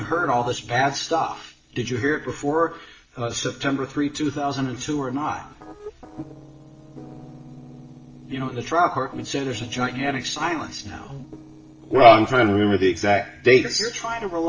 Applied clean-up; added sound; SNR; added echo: neural separator model SepFormer DNS4.